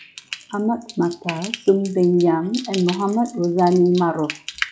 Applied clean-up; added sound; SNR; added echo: classical method log-MMSE.